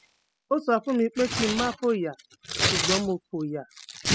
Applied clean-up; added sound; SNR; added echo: classical method spectral subtraction.